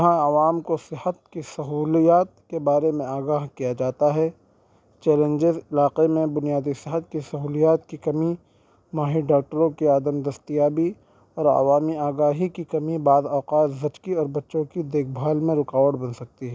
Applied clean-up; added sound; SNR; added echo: none; none; none; none.